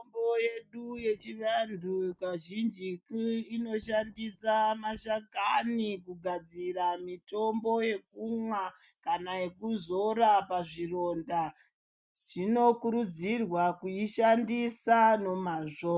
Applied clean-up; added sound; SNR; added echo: neural mask model DeepFilterNet 3.